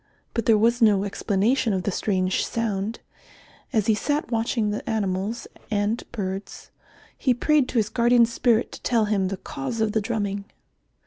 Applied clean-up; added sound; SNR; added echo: none; none; none; none.